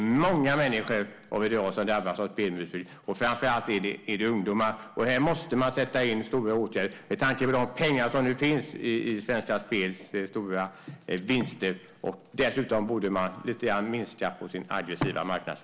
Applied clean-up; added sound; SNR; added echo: none; none; none; none.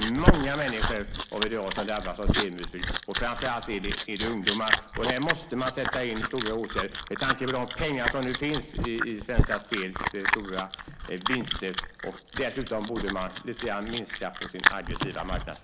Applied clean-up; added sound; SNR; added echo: none; Chewing, mastication; -2 dB; none.